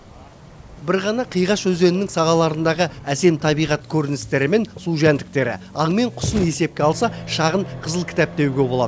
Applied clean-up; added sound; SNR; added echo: none; none; none; none.